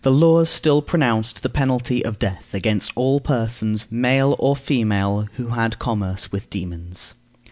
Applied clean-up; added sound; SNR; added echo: none; none; none; none.